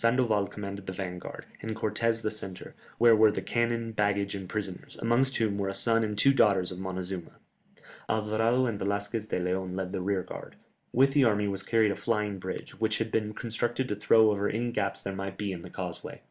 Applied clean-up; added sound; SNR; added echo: none; none; none; none.